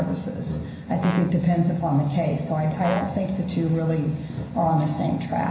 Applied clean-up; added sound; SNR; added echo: none; Brass instrument; 14 dB; reverberation time 0.5 s.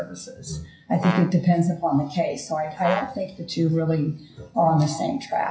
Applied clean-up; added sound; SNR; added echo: classical method WPE with log-MMSE.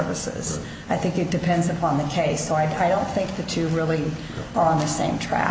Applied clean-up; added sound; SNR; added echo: none; none; none; none.